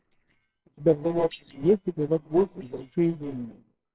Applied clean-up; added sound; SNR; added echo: neural separator model SepFormer WHAMR!.